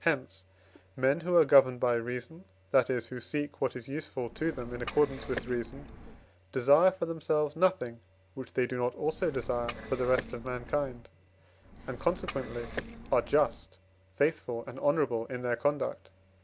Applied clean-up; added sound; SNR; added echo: none; Liquid; 12 dB; none.